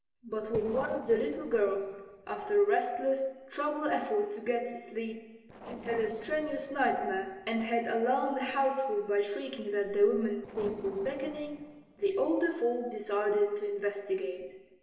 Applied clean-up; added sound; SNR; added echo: neural separator model SepFormer DNS4.